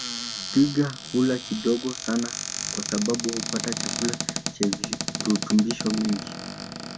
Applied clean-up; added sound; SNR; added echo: none; Cupboard open or close; 5 dB; none.